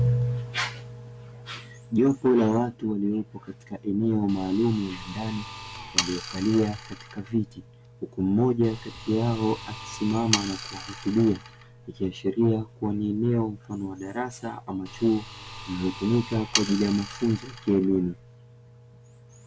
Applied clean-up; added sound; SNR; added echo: none; Sawing; 10 dB; none.